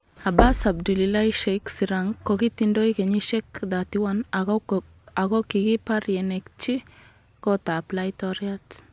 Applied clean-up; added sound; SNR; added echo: none; Knock; 3 dB; none.